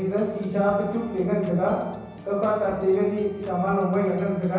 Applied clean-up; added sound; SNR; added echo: none; Organ; 19 dB; reverberation time 1.1 s.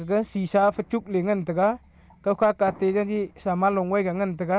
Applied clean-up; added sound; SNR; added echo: none; none; none; none.